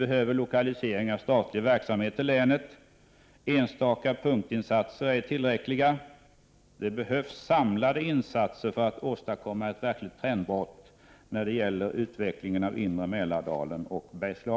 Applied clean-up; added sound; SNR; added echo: none; none; none; none.